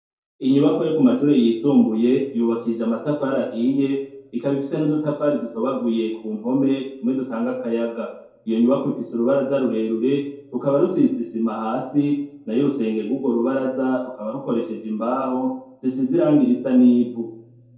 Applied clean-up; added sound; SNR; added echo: none; none; none; reverberation time 2.3 s.